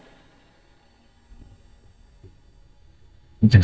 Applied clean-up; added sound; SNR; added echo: neural mask model DeepFilterNet 3.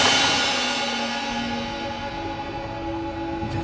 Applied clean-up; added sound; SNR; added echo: none; Hi-hat; -1 dB; none.